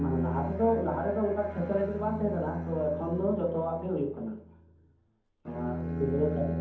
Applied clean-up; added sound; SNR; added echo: none; Bowed string instrument; 5 dB; reverberation time 0.6 s.